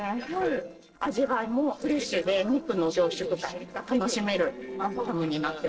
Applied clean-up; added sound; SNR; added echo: neural separator model SepFormer DNS4.